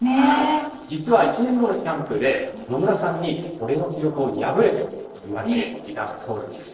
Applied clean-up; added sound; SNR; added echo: neural separator model SepFormer DNS4.